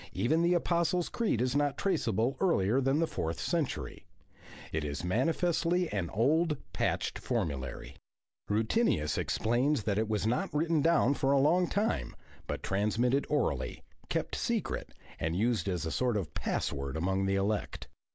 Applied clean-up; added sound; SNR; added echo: none; none; none; none.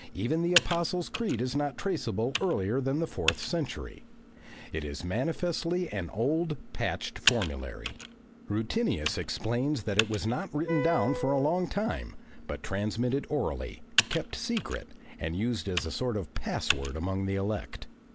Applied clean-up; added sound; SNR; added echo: none; Wind instrument, woodwind instrument + Computer keyboard; 7 dB; none.